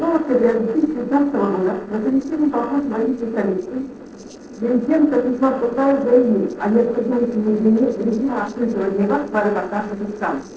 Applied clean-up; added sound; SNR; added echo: neural separator model SepFormer DNS4.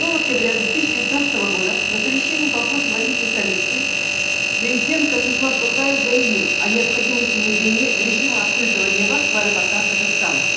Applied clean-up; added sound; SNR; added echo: none; Engine; -5 dB; reverberation time 0.8 s.